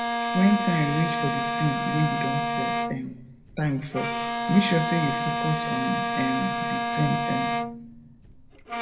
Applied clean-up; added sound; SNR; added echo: none; Bowed string instrument; 1 dB; reverberation time 1.1 s.